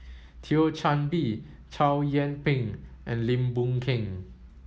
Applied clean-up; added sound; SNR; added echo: none; none; none; none.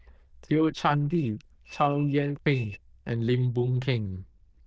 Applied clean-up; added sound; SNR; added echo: neural diffusion model UNIVERSE++.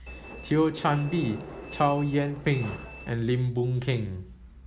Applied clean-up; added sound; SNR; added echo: none; Train; 14 dB; none.